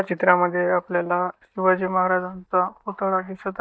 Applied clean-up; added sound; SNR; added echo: neural mask model DeepFilterNet 3.